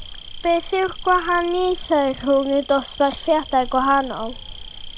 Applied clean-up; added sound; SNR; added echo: none; Insect; 14 dB; none.